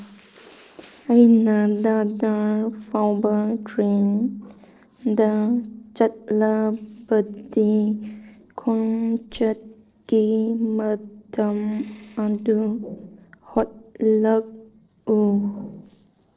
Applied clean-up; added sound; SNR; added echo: neural separator model SepFormer DNS4.